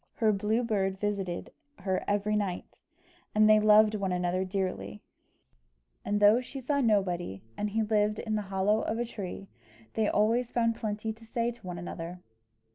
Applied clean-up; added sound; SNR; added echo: none; none; none; none.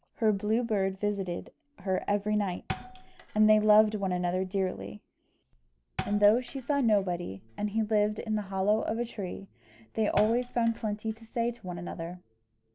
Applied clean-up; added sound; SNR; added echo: none; Thump, thud; 17 dB; none.